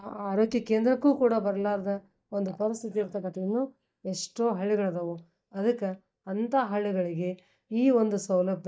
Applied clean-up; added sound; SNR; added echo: neural mask model DeepFilterNet 3.